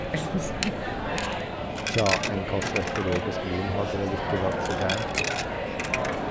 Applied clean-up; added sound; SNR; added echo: none; Coin (dropping); -4 dB; none.